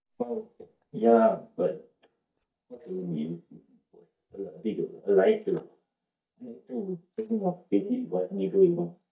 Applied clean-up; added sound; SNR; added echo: neural mask model DeepFilterNet 3.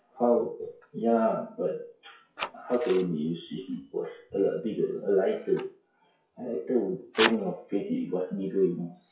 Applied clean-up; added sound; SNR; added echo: classical method WPE with log-MMSE.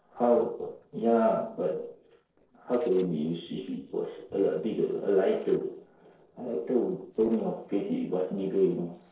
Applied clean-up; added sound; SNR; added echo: neural separator model SepFormer DNS4.